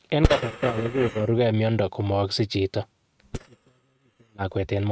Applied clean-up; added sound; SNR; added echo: neural mask model RNNoise.